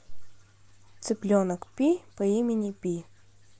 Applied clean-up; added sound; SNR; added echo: none; none; none; none.